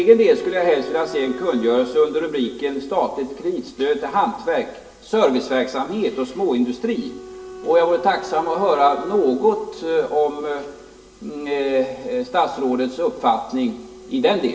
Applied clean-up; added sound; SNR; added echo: none; Wind instrument, woodwind instrument; 18 dB; reverberation time 0.6 s.